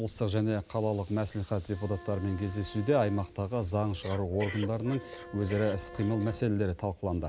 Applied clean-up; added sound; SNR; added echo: none; Breathing + Bowed string instrument; 16 dB; none.